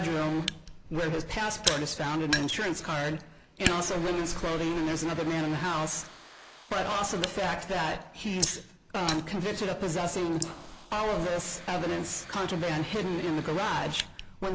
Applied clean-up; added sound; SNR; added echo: neural mask model Resemble Enhance denoiser.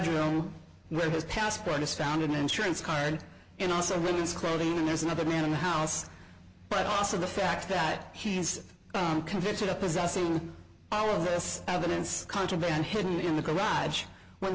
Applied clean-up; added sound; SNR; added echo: none; none; none; none.